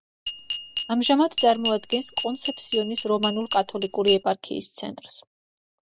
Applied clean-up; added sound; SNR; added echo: none; Glass; 6 dB; none.